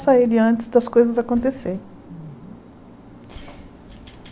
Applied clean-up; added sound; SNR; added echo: none; none; none; none.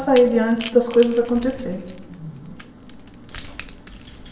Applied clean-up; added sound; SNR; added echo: none; Crack / Crackle; 14 dB; reverberation time 0.9 s.